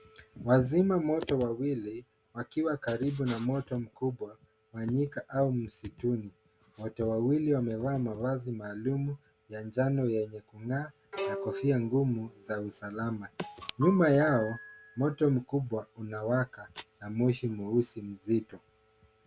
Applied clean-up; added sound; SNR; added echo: none; Bowed string instrument; 10 dB; none.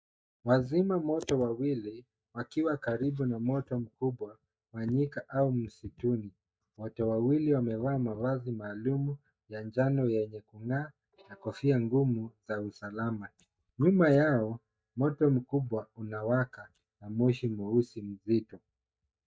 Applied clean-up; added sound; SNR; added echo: neural mask model DeepFilterNet 3.